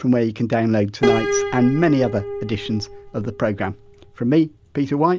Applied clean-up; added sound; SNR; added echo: none; Piano; 6 dB; none.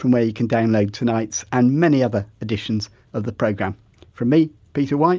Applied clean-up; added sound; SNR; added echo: none; none; none; none.